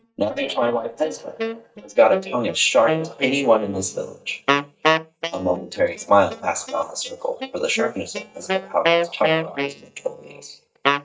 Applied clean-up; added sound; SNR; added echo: neural mask model DeepFilterNet 3.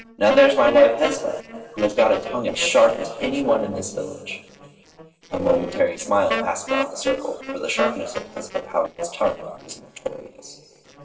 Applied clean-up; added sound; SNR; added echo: neural separator model SepFormer DNS4.